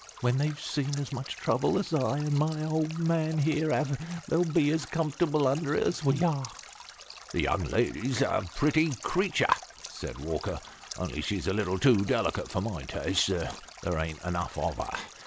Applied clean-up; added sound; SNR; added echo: none; Stream; 18 dB; none.